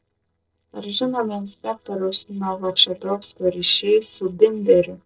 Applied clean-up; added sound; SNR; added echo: neural separator model SepFormer DNS4.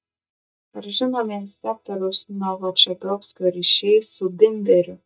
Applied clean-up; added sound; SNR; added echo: neural mask model DeepFilterNet 3.